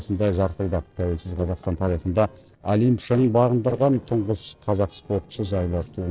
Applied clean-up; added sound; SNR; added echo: neural separator model SepFormer DNS4.